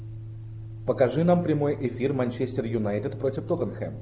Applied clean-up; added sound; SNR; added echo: none; Organ; 11 dB; none.